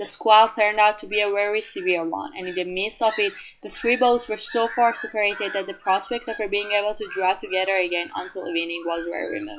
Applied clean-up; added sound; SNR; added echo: classical method log-MMSE.